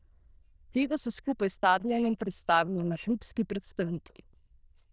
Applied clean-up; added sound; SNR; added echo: neural diffusion model UNIVERSE++.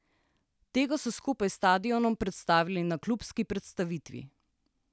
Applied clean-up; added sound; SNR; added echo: none; none; none; none.